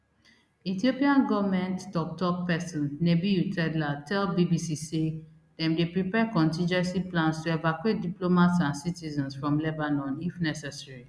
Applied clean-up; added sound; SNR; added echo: none; none; none; none.